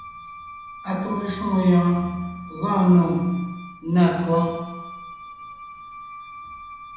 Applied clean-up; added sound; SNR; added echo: none; Wind instrument, woodwind instrument; 16 dB; reverberation time 1.1 s.